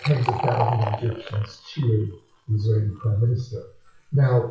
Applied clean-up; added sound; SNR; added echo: classical method WPE with log-MMSE.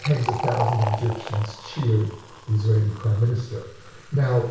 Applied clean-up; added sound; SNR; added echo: none; Fill (with liquid); 10 dB; reverberation time 0.6 s.